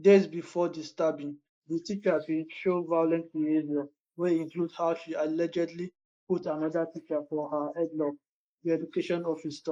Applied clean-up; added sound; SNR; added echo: neural mask model Resemble Enhance denoiser.